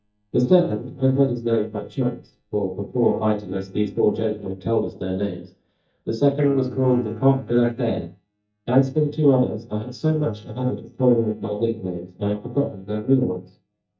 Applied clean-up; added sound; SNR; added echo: neural mask model DeepFilterNet 3.